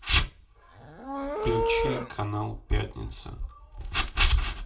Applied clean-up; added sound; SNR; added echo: none; Livestock, farm animals, working animals; 5 dB; reverberation time 0.2 s.